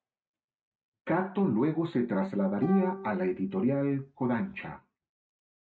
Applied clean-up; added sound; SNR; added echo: neural mask model RNNoise.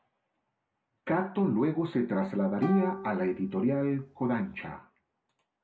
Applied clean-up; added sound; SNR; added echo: none; Plucked string instrument; 11 dB; none.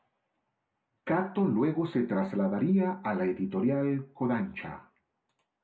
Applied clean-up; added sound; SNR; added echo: none; none; none; none.